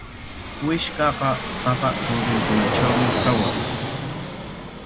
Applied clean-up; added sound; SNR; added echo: none; Fixed-wing aircraft, airplane; 0 dB; none.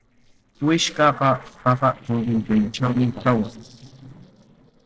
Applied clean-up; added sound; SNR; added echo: neural separator model SepFormer DNS4.